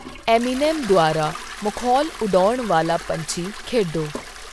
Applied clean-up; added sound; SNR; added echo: none; Toilet flush; 14 dB; none.